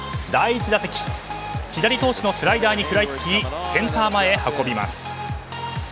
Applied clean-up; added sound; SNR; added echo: none; none; none; none.